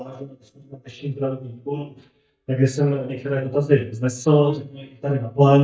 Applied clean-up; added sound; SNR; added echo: neural mask model DeepFilterNet 3.